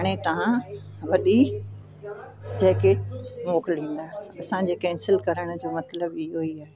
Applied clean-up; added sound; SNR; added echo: none; none; none; none.